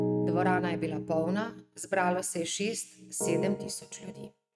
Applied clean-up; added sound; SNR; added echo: neural mask model RNNoise.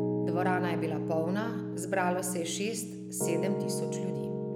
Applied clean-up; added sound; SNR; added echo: none; Piano; -1 dB; none.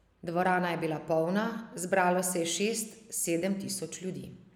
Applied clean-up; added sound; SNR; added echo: none; none; none; none.